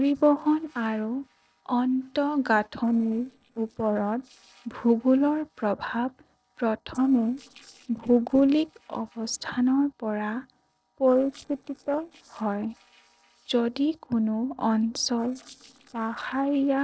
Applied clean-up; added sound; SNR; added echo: neural separator model SepFormer DNS4.